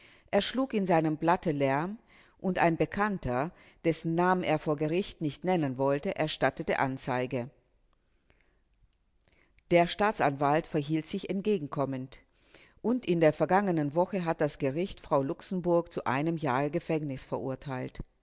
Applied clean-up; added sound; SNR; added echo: none; none; none; none.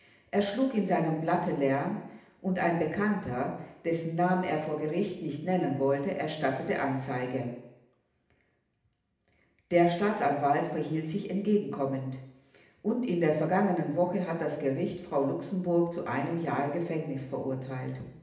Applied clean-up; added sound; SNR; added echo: none; none; none; reverberation time 0.8 s.